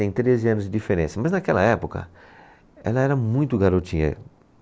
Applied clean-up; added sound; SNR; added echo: none; none; none; none.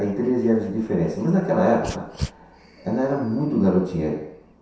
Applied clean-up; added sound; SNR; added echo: none; Dog; 17 dB; reverberation time 0.7 s.